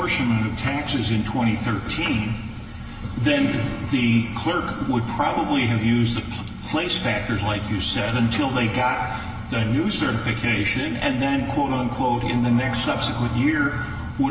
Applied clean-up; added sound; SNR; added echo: none; none; none; reverberation time 1.7 s.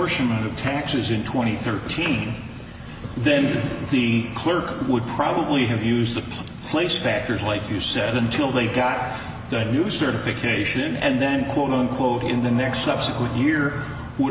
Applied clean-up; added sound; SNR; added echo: none; none; none; none.